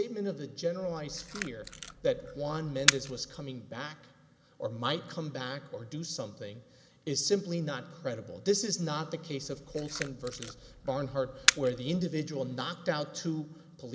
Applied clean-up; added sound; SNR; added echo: none; Camera; 0 dB; none.